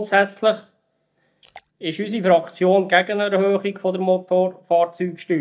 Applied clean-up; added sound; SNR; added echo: neural mask model DeepFilterNet 3.